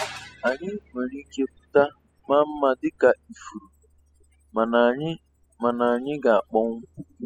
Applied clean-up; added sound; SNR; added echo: classical method spectral subtraction.